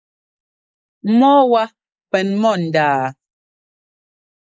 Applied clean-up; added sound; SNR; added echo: neural mask model Resemble Enhance denoiser.